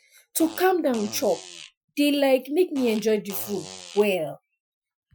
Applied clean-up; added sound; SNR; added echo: classical method Wiener filter.